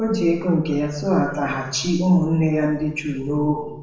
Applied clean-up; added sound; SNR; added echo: none; none; none; reverberation time 0.7 s.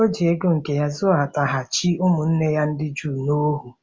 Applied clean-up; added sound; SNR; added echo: none; none; none; none.